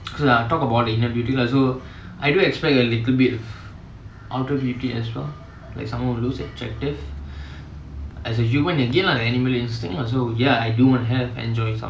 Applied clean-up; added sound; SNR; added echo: none; none; none; none.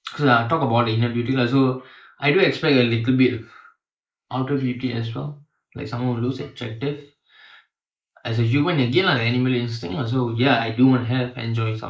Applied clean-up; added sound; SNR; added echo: neural mask model Resemble Enhance denoiser.